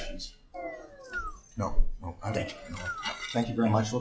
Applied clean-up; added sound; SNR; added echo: classical method log-MMSE.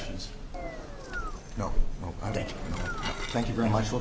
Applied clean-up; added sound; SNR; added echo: none; Dishes, pots, and pans / Glass + Engine; 10 dB; none.